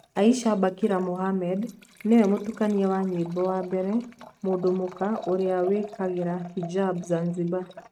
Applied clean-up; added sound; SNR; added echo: neural mask model RNNoise.